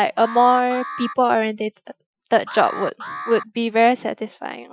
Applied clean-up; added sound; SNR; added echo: classical method Wiener filter.